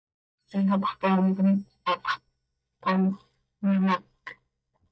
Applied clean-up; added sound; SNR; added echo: neural mask model DeepFilterNet 3.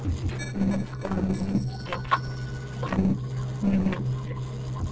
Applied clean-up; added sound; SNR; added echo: neural separator model SepFormer DNS4.